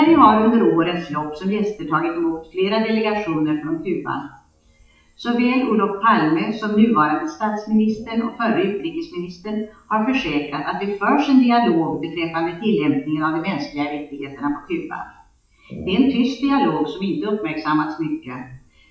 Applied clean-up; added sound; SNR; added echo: classical method WPE with log-MMSE.